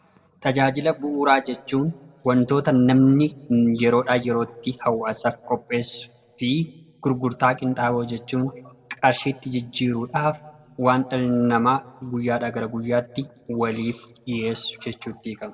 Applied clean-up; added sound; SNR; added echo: none; none; none; reverberation time 0.9 s.